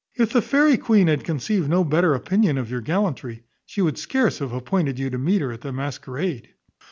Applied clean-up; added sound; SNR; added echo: none; none; none; none.